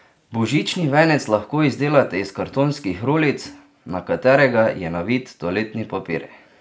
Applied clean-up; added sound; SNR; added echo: none; none; none; none.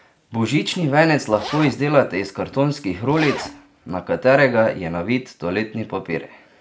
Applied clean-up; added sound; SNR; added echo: none; Zipper (clothing); 13 dB; none.